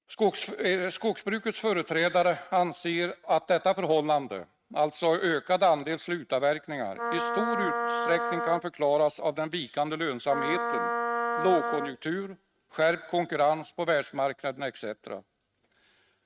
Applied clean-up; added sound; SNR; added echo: neural mask model RNNoise.